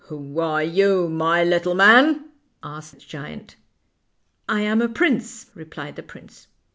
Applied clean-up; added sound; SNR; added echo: none; none; none; none.